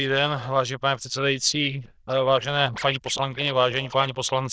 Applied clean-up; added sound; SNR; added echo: neural diffusion model UNIVERSE++.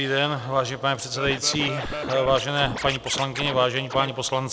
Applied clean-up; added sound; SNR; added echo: none; Scratching (performance technique); 8 dB; none.